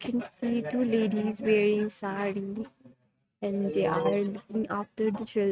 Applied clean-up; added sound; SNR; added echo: neural mask model RNNoise.